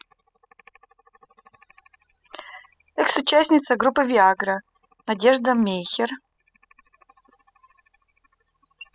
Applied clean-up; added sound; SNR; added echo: classical method spectral subtraction.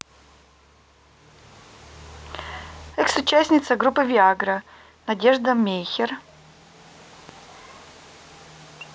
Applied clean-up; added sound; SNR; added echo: none; none; none; none.